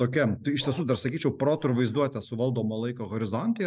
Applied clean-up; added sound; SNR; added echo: neural mask model Resemble Enhance denoiser.